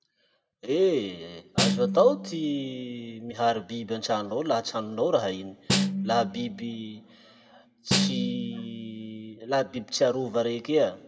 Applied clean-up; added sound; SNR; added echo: none; Snare drum; 3 dB; reverberation time 0.8 s.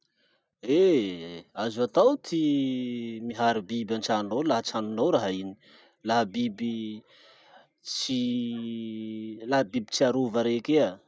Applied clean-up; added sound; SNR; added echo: none; none; none; none.